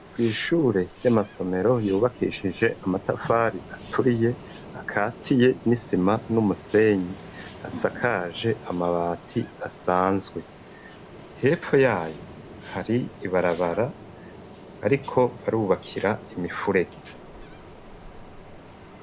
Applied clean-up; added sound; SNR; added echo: none; Ocean; 18 dB; none.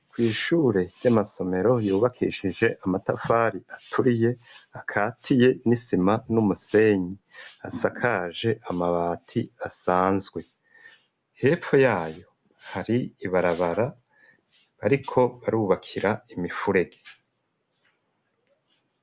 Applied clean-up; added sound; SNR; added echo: none; none; none; none.